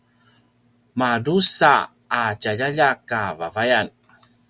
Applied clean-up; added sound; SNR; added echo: none; none; none; none.